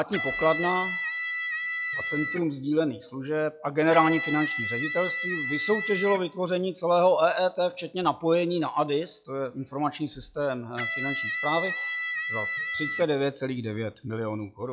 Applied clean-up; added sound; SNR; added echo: classical method log-MMSE.